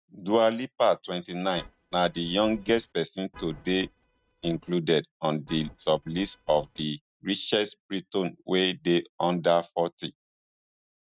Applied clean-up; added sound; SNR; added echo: neural mask model RNNoise.